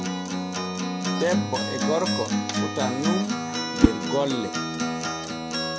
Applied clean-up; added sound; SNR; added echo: none; Acoustic guitar + Whoosh, swoosh, swish; -4 dB; none.